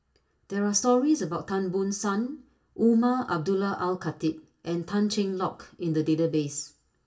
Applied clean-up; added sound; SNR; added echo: none; none; none; reverberation time 0.2 s.